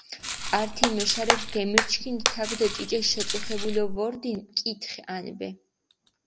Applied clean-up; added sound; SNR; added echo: none; Hands + Walk, footsteps; -1 dB; none.